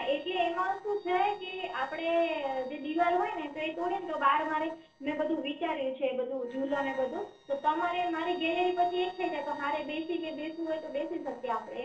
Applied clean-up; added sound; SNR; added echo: neural separator model SepFormer DNS4.